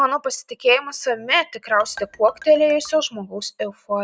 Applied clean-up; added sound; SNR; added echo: none; Marimba, xylophone; 20 dB; none.